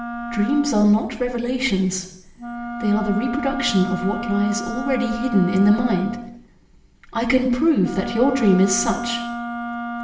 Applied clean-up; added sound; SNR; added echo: none; Wind instrument, woodwind instrument; 9 dB; reverberation time 0.8 s.